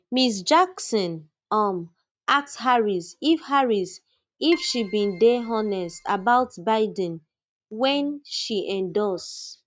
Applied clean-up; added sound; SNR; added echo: neural mask model RNNoise.